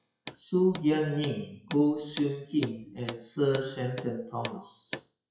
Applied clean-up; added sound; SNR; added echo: classical method WPE with log-MMSE.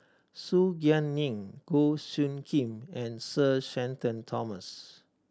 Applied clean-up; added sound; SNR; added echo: none; none; none; none.